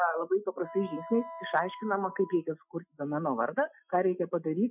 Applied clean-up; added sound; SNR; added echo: classical method Wiener filter.